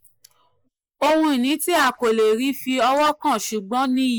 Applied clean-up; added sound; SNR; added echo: neural mask model Resemble Enhance denoiser.